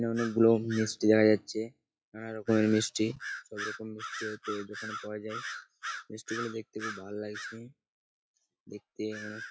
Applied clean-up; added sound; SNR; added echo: classical method log-MMSE.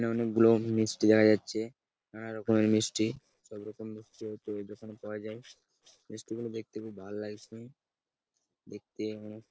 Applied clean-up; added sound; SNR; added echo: neural separator model SepFormer DNS4.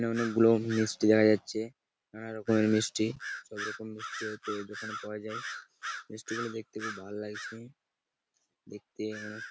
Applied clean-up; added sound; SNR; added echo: none; Bird vocalization, bird call, bird song; 12 dB; none.